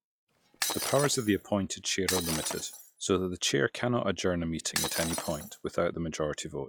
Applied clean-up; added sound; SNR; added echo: classical method log-MMSE.